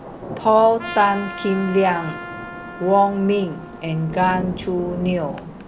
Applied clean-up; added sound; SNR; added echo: none; Thunder / Rain + Trumpet; 12 dB; none.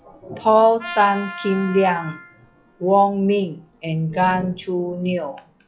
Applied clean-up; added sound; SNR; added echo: classical method log-MMSE.